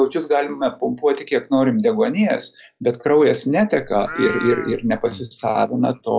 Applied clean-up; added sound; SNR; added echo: classical method log-MMSE.